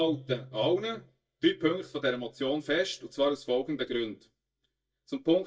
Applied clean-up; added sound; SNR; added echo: neural mask model DeepFilterNet 3.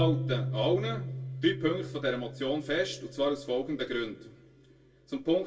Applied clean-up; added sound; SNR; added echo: none; Marimba, xylophone; 6 dB; reverberation time 0.2 s.